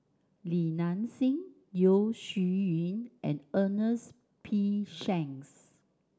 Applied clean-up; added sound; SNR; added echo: none; none; none; none.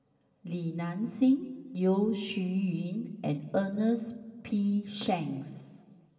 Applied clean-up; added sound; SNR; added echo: none; none; none; reverberation time 1.9 s.